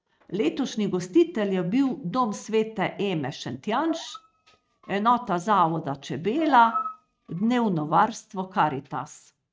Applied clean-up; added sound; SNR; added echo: neural mask model RNNoise.